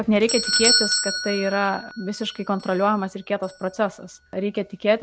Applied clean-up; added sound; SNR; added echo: none; Doorbell; 3 dB; none.